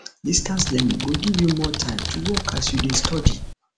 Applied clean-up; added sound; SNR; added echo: none; Computer keyboard; 1 dB; none.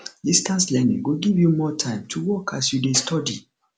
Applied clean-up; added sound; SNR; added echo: none; none; none; none.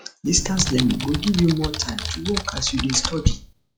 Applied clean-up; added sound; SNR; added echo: classical method log-MMSE.